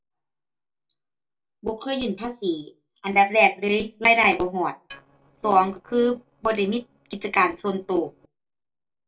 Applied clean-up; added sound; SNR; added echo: neural separator model SepFormer DNS4.